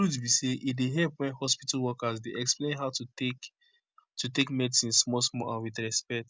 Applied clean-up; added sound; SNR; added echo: none; none; none; none.